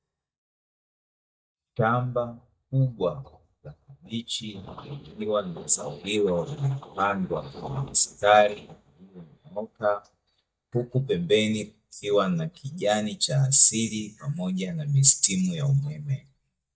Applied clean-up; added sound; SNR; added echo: neural mask model DeepFilterNet 3.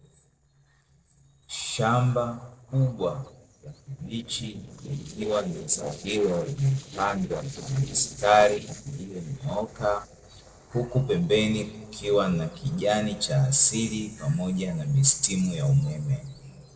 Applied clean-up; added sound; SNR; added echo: neural separator model SepFormer DNS4.